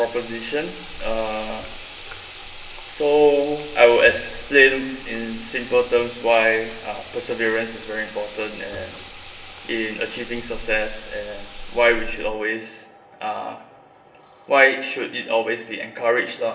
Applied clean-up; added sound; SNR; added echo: none; Sink (filling or washing) / Water tap, faucet; 8 dB; reverberation time 0.9 s.